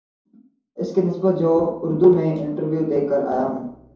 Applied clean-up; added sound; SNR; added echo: none; none; none; reverberation time 2.7 s.